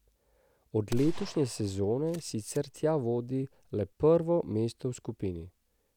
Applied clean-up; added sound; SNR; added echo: none; Gunshot, gunfire; 10 dB; none.